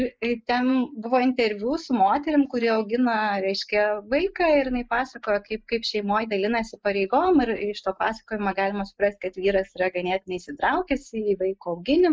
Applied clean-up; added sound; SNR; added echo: neural mask model Resemble Enhance denoiser.